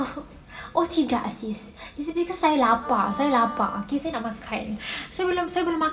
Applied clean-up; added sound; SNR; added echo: none; Wind instrument, woodwind instrument; 12 dB; reverberation time 1.0 s.